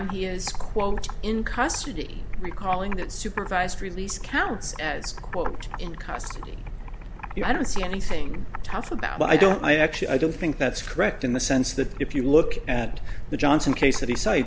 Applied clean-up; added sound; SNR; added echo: none; Computer keyboard; 18 dB; none.